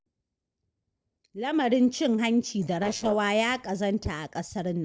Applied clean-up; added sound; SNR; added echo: neural separator model SepFormer DNS4.